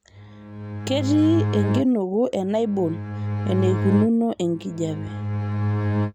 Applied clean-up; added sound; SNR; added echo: none; Bowed string instrument; 2 dB; none.